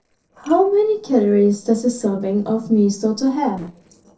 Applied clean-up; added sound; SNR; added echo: neural separator model SepFormer DNS4.